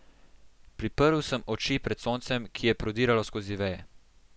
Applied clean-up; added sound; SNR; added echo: none; none; none; none.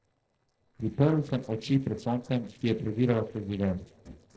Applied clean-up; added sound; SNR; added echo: neural separator model SepFormer DNS4.